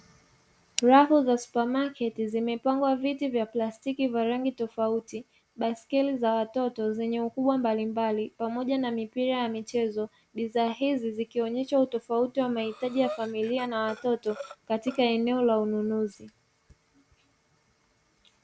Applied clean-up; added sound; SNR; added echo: none; Breathing; 16 dB; none.